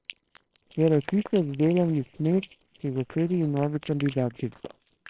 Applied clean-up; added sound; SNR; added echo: neural separator model SepFormer WHAMR!.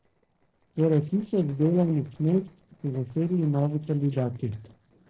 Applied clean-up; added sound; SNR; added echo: neural separator model SepFormer DNS4.